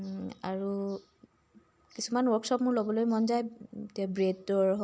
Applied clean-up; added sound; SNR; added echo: none; none; none; none.